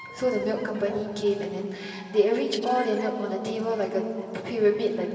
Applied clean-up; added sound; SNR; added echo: none; Bird vocalization, bird call, bird song; 20 dB; reverberation time 2.6 s.